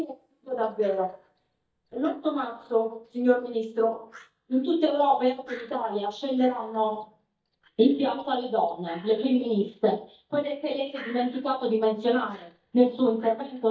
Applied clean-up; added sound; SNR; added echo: neural mask model DeepFilterNet 3.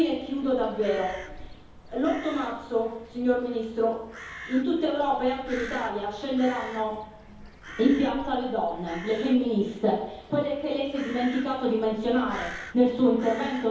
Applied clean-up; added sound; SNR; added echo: none; Crow; 16 dB; reverberation time 2.2 s.